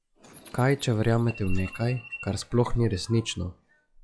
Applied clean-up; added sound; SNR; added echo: classical method log-MMSE.